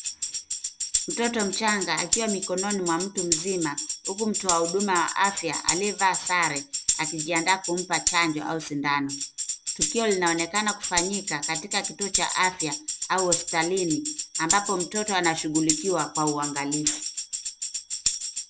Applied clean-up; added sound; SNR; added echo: none; Tambourine; 2 dB; none.